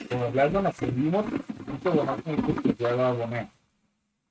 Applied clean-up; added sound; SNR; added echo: neural mask model RNNoise.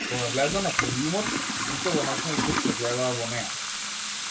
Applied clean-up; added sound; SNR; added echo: none; Toilet flush / Water tap, faucet; -1 dB; none.